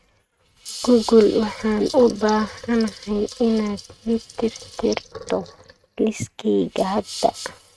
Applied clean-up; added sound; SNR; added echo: neural mask model RNNoise.